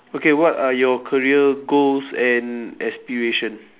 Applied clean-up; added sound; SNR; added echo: none; none; none; none.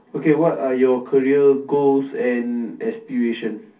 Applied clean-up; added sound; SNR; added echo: none; none; none; reverberation time 0.3 s.